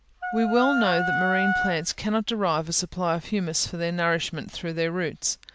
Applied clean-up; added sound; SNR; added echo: none; Wind instrument, woodwind instrument; 1 dB; none.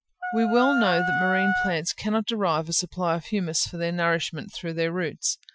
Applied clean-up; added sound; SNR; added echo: classical method Wiener filter.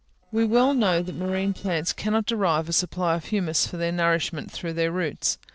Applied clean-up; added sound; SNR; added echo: neural separator model SepFormer DNS4.